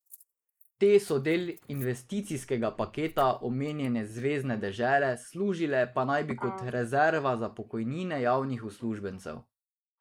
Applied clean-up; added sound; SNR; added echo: neural mask model Resemble Enhance denoiser.